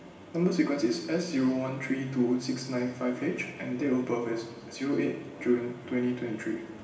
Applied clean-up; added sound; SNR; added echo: none; none; none; reverberation time 2.0 s.